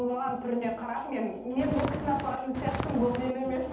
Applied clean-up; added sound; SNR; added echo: none; Walk, footsteps; 4 dB; reverberation time 2.2 s.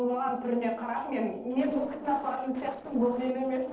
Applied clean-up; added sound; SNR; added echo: neural separator model SepFormer DNS4.